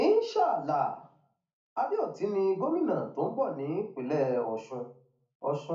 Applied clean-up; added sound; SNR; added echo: none; none; none; reverberation time 0.4 s.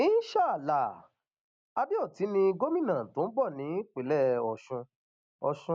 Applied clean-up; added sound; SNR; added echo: none; none; none; none.